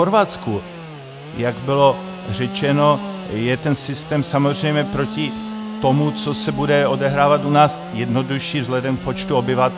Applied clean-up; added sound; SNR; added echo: none; Sawing / Engine; 11 dB; none.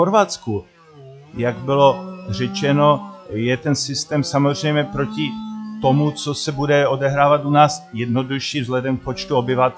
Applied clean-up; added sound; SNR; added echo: classical method log-MMSE.